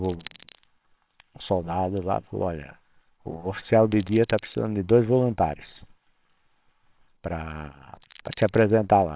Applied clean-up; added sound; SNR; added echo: neural separator model SepFormer WHAMR!.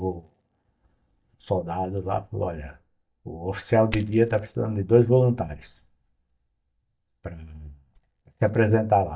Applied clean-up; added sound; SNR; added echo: neural mask model DeepFilterNet 3.